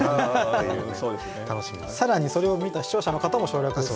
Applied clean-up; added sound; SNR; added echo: none; none; none; none.